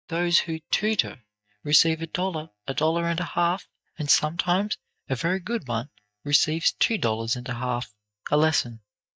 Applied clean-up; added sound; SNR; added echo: neural mask model DeepFilterNet 3.